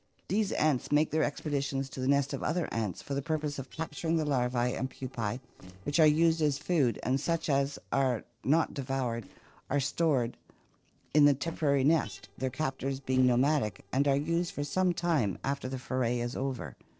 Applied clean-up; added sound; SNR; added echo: neural separator model SepFormer DNS4.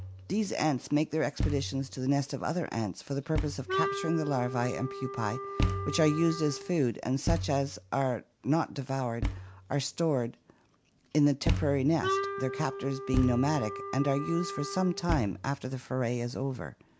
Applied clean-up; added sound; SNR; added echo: none; Thump, thud + Wind instrument, woodwind instrument; 6 dB; none.